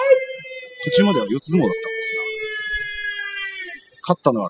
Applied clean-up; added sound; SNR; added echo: classical method spectral subtraction.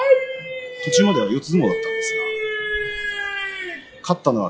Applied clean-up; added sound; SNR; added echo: classical method log-MMSE.